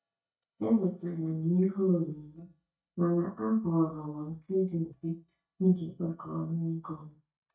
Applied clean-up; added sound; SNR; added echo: neural mask model DeepFilterNet 3.